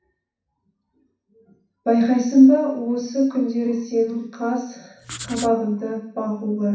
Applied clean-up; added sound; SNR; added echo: none; Writing; 14 dB; reverberation time 0.6 s.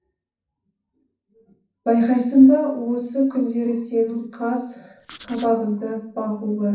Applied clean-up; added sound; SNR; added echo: neural separator model SepFormer DNS4.